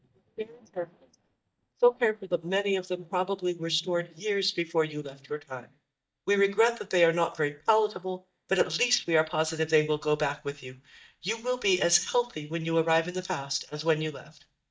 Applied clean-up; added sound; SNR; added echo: neural mask model DeepFilterNet 3.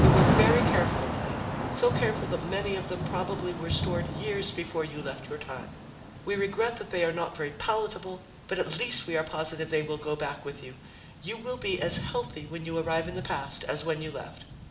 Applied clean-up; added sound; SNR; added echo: none; Thunder / Rain; 0 dB; reverberation time 1.3 s.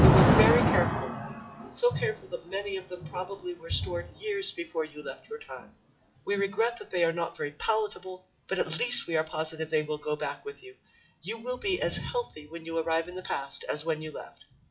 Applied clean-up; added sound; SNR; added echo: classical method WPE with log-MMSE.